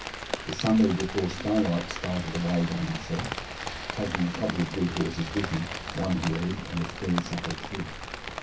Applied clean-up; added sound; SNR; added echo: none; Rain; 6 dB; reverberation time 0.3 s.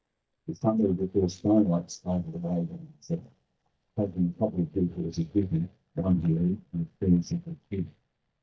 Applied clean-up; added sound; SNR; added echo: neural mask model DeepFilterNet 3.